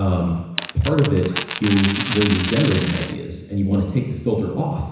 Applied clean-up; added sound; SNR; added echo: none; Coin (dropping); 7 dB; reverberation time 1.0 s.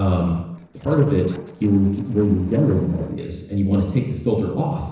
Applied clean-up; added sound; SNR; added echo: neural separator model SepFormer DNS4.